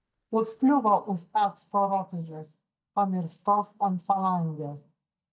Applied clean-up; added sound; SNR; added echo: neural mask model DeepFilterNet 3.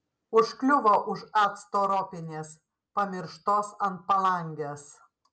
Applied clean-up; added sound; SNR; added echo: none; none; none; none.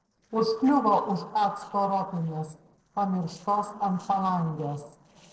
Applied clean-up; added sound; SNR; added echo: neural separator model SepFormer DNS4.